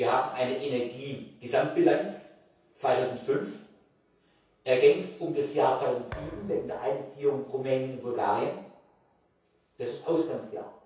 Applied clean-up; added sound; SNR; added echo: none; Thump, thud; 16 dB; reverberation time 0.6 s.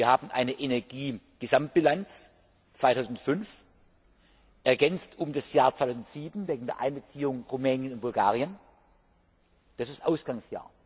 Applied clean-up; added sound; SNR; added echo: none; none; none; none.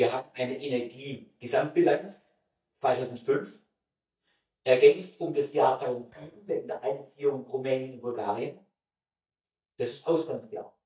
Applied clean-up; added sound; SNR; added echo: neural mask model DeepFilterNet 3.